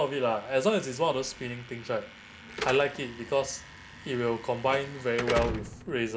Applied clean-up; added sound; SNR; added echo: none; Slam / Alarm; 10 dB; none.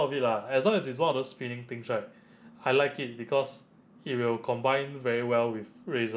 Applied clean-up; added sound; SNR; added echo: none; none; none; none.